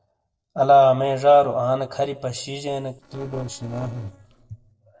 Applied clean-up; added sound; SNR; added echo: neural separator model SepFormer DNS4.